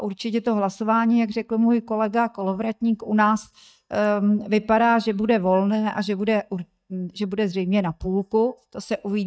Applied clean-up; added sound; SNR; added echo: neural mask model DeepFilterNet 3.